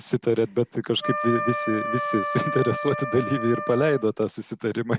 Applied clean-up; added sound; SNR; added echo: none; Wind instrument, woodwind instrument; 5 dB; none.